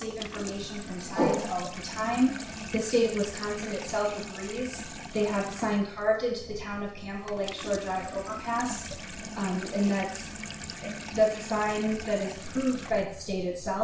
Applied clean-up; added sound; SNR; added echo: none; Sink (filling or washing) / Water tap, faucet; 11 dB; reverberation time 0.6 s.